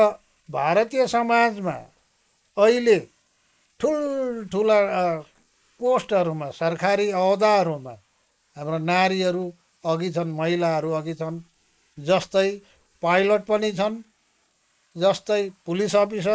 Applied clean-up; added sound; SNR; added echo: neural mask model Resemble Enhance denoiser.